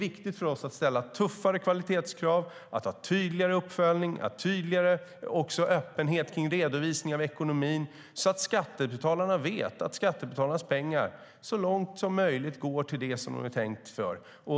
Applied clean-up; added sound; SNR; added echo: none; none; none; none.